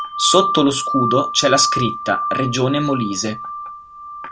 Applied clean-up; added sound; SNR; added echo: none; Wind chime; 4 dB; none.